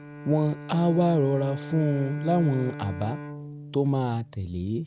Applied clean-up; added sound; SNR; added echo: none; Bowed string instrument; 13 dB; none.